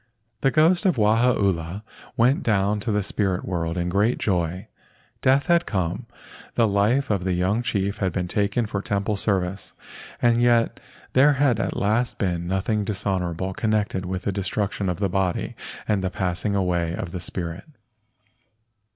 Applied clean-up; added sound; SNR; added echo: none; none; none; none.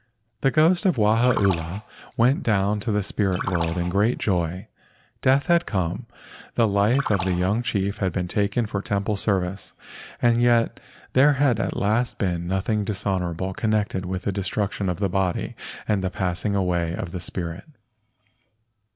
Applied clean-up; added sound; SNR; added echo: none; Splash, splatter; 11 dB; none.